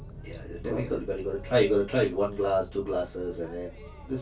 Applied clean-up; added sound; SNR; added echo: none; Boat, Water vehicle; 14 dB; reverberation time 0.2 s.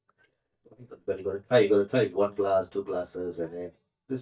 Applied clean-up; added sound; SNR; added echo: neural mask model DeepFilterNet 3.